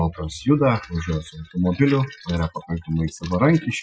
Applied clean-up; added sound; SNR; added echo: classical method Wiener filter.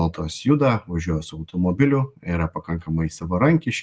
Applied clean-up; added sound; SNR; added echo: none; none; none; none.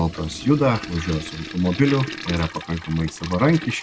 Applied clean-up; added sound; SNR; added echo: none; Toilet flush; 13 dB; none.